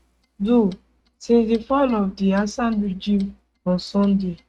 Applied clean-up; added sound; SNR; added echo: neural mask model RNNoise.